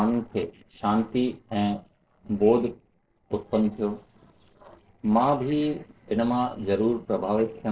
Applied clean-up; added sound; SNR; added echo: neural separator model SepFormer DNS4.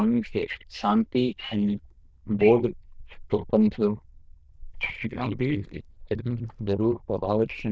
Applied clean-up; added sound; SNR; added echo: neural diffusion model UNIVERSE++.